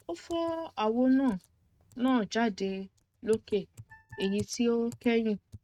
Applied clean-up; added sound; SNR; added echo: neural mask model RNNoise.